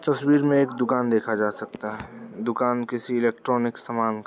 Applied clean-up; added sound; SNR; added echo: none; none; none; none.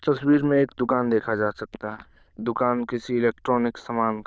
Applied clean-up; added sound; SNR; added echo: neural diffusion model UNIVERSE++.